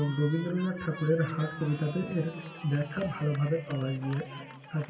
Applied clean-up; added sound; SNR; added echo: none; Cheering; 16 dB; reverberation time 1.8 s.